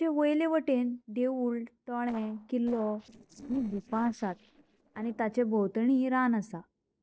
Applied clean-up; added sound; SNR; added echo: neural separator model SepFormer DNS4.